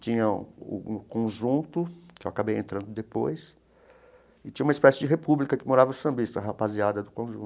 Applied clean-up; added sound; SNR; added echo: none; none; none; none.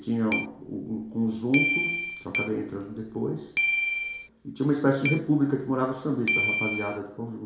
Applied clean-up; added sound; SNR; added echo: none; Keyboard (musical); 2 dB; reverberation time 0.7 s.